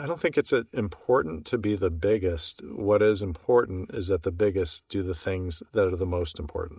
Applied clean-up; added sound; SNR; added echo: neural mask model Resemble Enhance denoiser.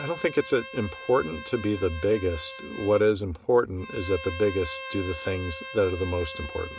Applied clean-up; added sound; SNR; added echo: none; Bowed string instrument; 13 dB; none.